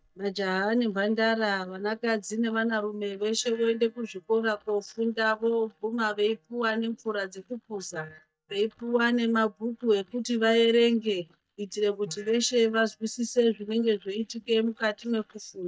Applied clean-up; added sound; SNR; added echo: neural mask model DeepFilterNet 3.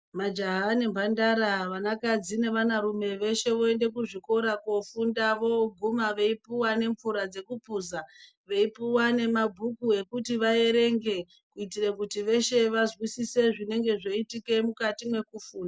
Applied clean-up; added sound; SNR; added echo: none; none; none; none.